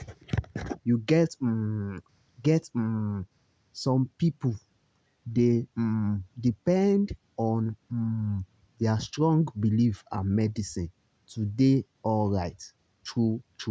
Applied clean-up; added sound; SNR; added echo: none; none; none; none.